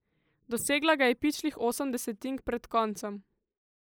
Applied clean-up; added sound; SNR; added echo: neural mask model Resemble Enhance denoiser.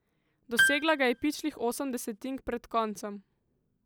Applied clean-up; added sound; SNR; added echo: none; Piano; 0 dB; none.